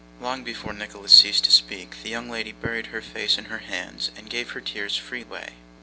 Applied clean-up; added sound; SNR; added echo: none; none; none; none.